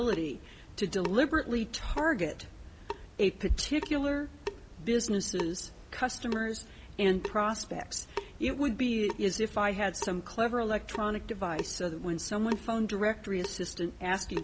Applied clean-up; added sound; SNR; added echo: none; Drip / Sink (filling or washing) / Water tap, faucet; 12 dB; none.